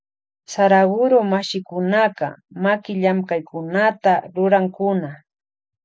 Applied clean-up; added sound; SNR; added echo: none; none; none; none.